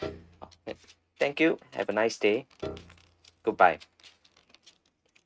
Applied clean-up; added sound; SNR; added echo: neural mask model RNNoise.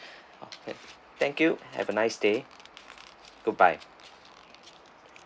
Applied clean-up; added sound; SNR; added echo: none; none; none; none.